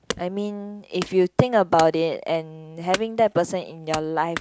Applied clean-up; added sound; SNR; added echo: none; Wood / Domestic sounds, home sounds; 14 dB; none.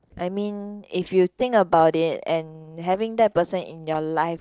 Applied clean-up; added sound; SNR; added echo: neural separator model SepFormer DNS4.